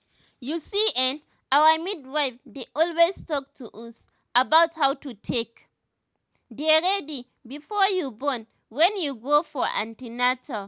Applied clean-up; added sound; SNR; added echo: none; none; none; none.